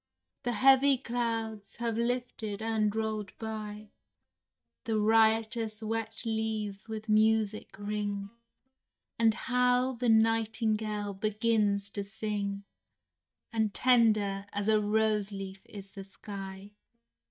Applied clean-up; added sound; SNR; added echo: neural mask model DeepFilterNet 3.